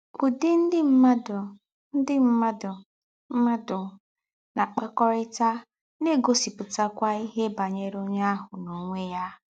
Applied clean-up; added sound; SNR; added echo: none; none; none; none.